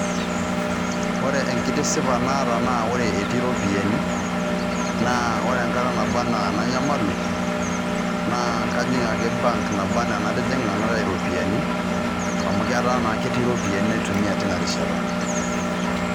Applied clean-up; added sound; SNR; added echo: none; Engine; -3 dB; none.